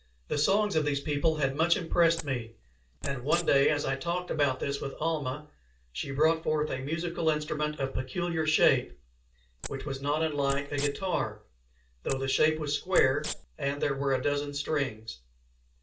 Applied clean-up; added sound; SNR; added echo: none; Wild animals; 9 dB; reverberation time 0.2 s.